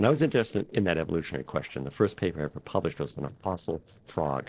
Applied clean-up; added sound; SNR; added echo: neural separator model SepFormer DNS4.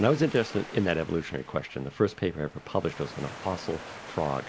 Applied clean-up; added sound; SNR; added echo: none; Waves, surf; 15 dB; none.